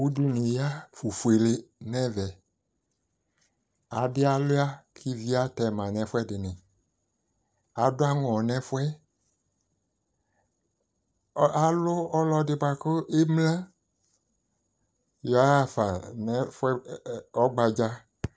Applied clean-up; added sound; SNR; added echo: neural separator model SepFormer DNS4.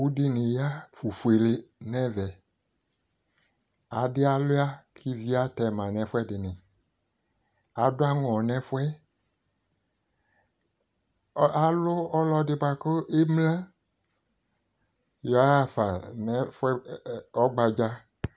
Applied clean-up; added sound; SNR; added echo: none; none; none; none.